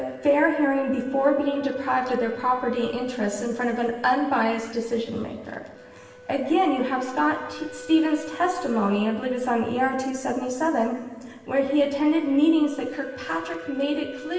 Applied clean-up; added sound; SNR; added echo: none; Wind instrument, woodwind instrument; 18 dB; reverberation time 1.4 s.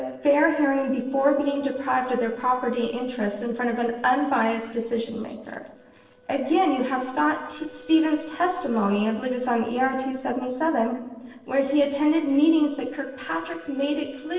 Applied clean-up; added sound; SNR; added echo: neural separator model SepFormer DNS4.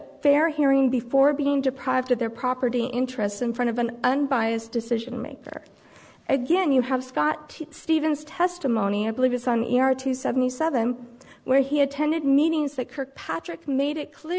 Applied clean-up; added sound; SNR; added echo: none; none; none; none.